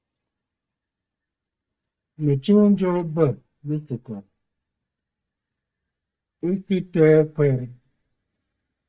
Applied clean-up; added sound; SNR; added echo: neural mask model DeepFilterNet 3.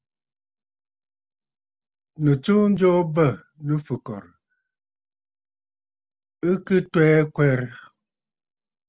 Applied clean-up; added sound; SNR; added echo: none; none; none; none.